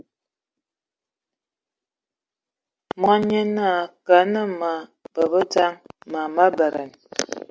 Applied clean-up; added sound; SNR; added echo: none; none; none; none.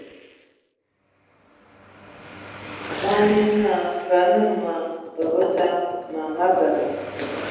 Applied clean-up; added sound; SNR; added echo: none; Car passing by / Traffic noise, roadway noise / Engine; 15 dB; reverberation time 1.1 s.